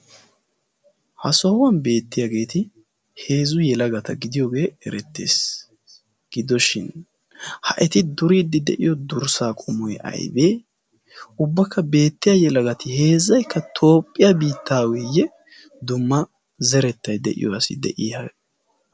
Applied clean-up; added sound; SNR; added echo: none; none; none; none.